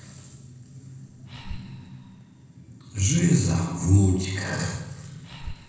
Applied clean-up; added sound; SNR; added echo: neural separator model SepFormer DNS4.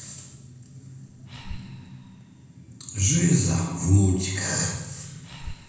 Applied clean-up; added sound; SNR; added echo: none; Breathing; 19 dB; reverberation time 1.1 s.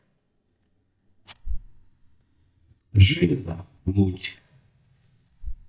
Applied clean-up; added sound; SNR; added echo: neural mask model DeepFilterNet 3.